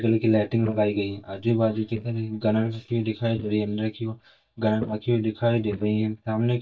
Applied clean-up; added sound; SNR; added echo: neural mask model DeepFilterNet 3.